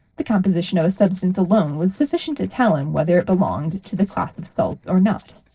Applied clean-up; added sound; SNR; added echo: neural separator model SepFormer DNS4.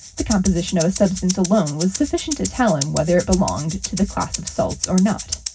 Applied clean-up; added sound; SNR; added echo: none; Rattle (instrument); 10 dB; reverberation time 0.4 s.